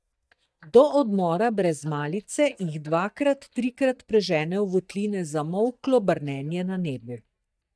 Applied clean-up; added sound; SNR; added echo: neural mask model DeepFilterNet 3.